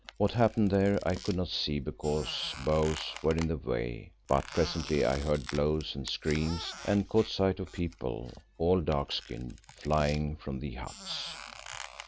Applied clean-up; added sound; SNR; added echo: none; Squeak; 16 dB; none.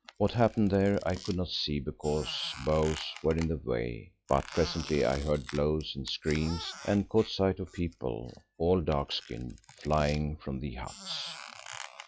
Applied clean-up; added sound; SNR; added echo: classical method log-MMSE.